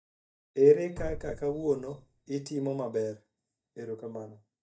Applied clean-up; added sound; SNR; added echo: neural mask model DeepFilterNet 3.